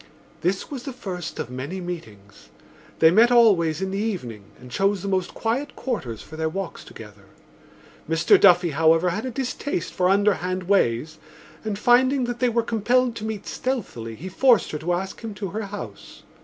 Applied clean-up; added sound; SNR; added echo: none; none; none; none.